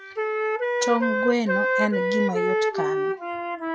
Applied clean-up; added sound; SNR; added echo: classical method log-MMSE.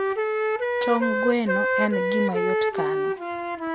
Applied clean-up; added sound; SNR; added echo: none; Wind instrument, woodwind instrument; -3 dB; none.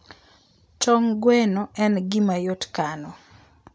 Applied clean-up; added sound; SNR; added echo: none; none; none; none.